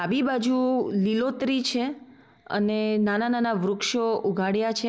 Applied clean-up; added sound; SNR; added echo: none; none; none; none.